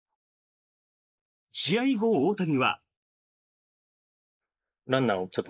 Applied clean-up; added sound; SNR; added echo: neural mask model Resemble Enhance denoiser.